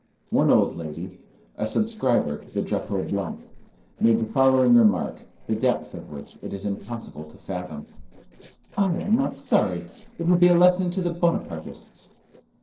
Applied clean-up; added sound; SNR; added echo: neural separator model SepFormer DNS4.